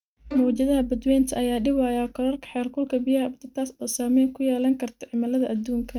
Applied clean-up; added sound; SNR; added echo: neural mask model RNNoise.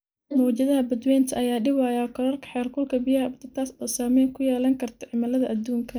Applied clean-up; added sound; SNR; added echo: neural mask model Resemble Enhance denoiser.